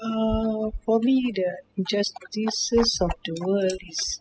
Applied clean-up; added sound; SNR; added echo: classical method spectral subtraction.